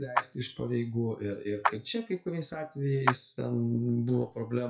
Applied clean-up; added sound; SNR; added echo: classical method WPE with log-MMSE.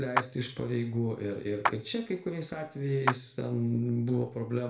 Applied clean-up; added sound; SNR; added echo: none; Clapping; 6 dB; reverberation time 0.4 s.